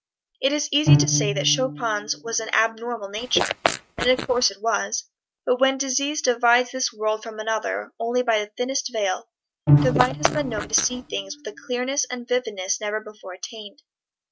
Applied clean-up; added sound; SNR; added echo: neural mask model RNNoise.